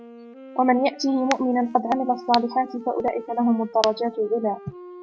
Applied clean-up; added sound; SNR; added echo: none; Wind instrument, woodwind instrument + Crack; 15 dB; none.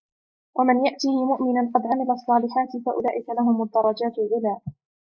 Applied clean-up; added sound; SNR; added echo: neural mask model Resemble Enhance denoiser.